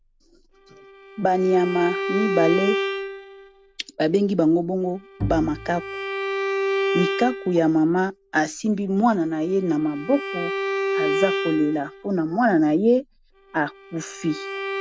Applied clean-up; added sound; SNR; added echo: none; Bowed string instrument + Bowed string instrument; 6 dB; none.